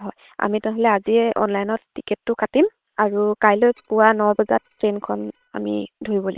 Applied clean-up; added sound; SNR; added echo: neural separator model SepFormer WHAM!.